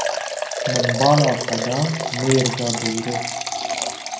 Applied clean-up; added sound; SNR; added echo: none; Liquid; 2 dB; reverberation time 0.6 s.